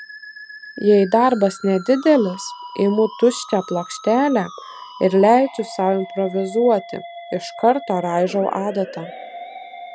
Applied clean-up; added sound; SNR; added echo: none; Musical instrument; 16 dB; none.